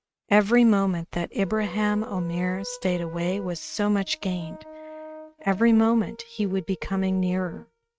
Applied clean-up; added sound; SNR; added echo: neural mask model RNNoise.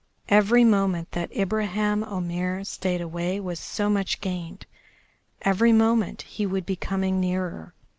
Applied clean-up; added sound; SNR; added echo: none; none; none; none.